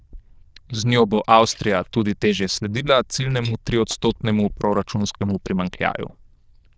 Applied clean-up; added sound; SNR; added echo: neural diffusion model UNIVERSE++.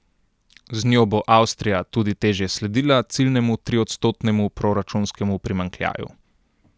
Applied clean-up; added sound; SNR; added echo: none; none; none; none.